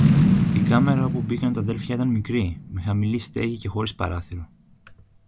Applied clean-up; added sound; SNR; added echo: none; Boom; -1 dB; none.